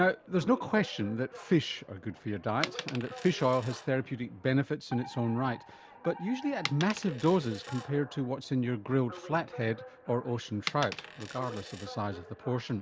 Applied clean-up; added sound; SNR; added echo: none; Alarm + Coin (dropping); 13 dB; none.